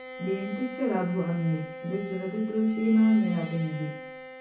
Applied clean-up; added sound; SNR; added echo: none; Bowed string instrument; 14 dB; reverberation time 0.6 s.